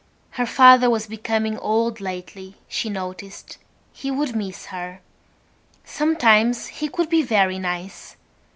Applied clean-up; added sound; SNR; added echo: none; none; none; none.